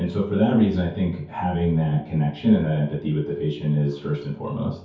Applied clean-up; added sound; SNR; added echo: none; none; none; reverberation time 0.6 s.